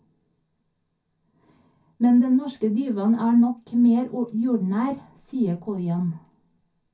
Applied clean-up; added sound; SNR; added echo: none; none; none; reverberation time 0.3 s.